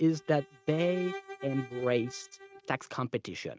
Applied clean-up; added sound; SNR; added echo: neural mask model RNNoise.